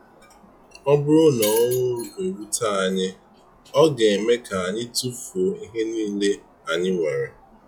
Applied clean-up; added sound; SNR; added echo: classical method log-MMSE.